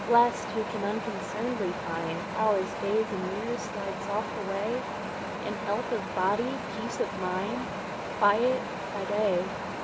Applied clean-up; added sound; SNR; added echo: none; Wind; 4 dB; reverberation time 1.0 s.